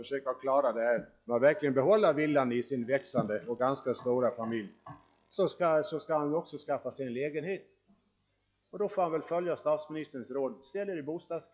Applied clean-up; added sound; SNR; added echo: classical method log-MMSE.